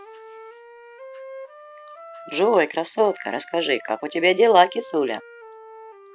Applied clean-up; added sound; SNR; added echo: none; Wind instrument, woodwind instrument; 19 dB; none.